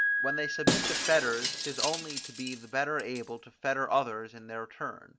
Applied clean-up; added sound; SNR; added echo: none; Shatter + Piano; 1 dB; none.